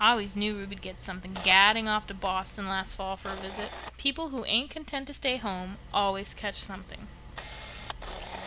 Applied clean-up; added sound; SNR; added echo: none; Camera + Idling; 14 dB; none.